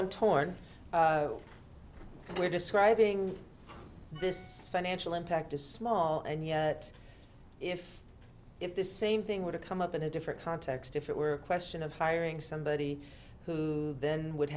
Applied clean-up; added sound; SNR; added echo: none; none; none; none.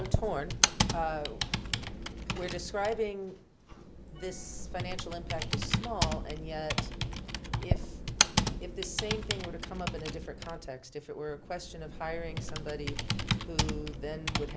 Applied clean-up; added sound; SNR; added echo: none; Computer keyboard; -5 dB; none.